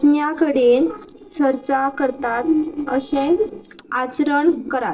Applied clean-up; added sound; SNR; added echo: neural separator model SepFormer DNS4.